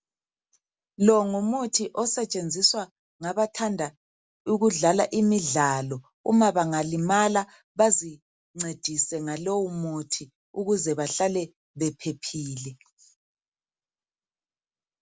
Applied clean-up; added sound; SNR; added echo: none; none; none; none.